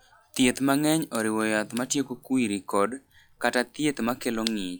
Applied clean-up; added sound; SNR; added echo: classical method log-MMSE.